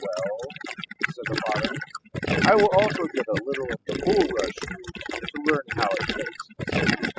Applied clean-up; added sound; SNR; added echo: classical method spectral subtraction.